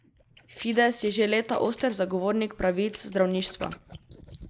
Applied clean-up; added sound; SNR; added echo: neural mask model Resemble Enhance denoiser.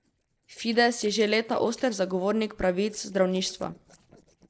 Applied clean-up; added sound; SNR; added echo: neural separator model SepFormer DNS4.